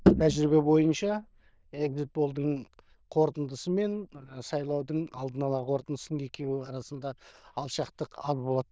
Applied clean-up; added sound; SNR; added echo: neural diffusion model UNIVERSE++.